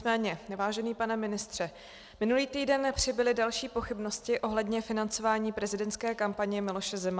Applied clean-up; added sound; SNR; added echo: none; none; none; none.